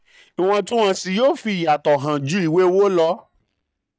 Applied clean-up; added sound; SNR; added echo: neural mask model DeepFilterNet 3.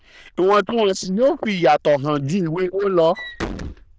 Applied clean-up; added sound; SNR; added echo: neural diffusion model UNIVERSE++.